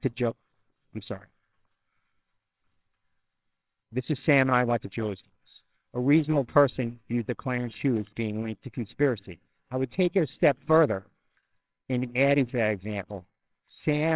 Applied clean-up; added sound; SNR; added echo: neural separator model SepFormer WHAMR!.